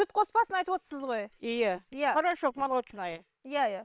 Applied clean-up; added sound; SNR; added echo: neural separator model SepFormer WHAM!.